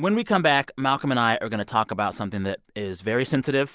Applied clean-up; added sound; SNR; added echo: none; none; none; none.